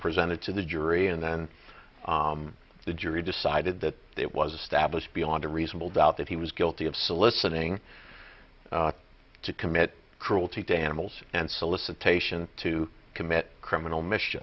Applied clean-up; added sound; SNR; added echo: none; none; none; none.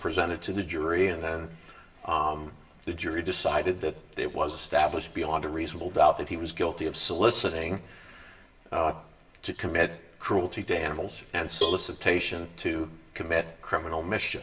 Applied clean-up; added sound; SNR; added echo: none; Cowbell; 4 dB; reverberation time 0.7 s.